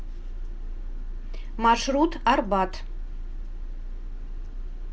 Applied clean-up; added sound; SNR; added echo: none; none; none; none.